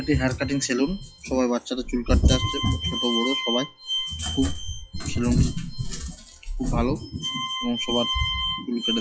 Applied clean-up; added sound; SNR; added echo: classical method log-MMSE.